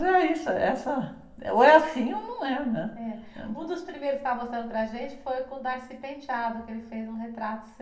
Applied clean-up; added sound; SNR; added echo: none; none; none; reverberation time 0.9 s.